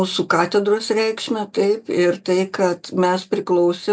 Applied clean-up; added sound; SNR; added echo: none; none; none; none.